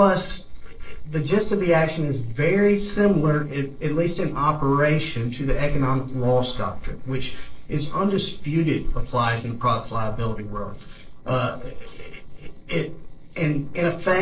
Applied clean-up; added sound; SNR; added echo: neural separator model SepFormer DNS4.